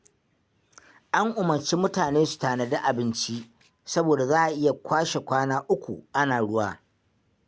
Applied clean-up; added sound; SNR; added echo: none; none; none; none.